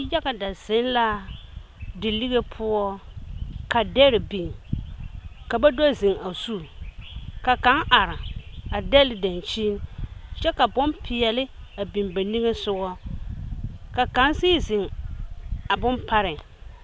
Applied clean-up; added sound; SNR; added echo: none; none; none; none.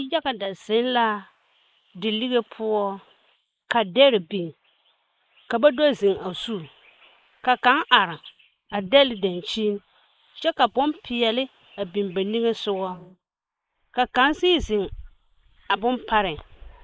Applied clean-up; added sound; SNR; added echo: neural mask model Resemble Enhance denoiser.